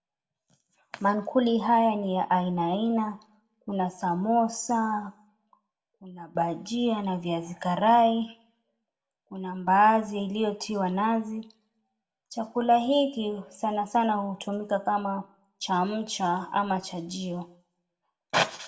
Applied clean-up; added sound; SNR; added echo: none; none; none; reverberation time 0.5 s.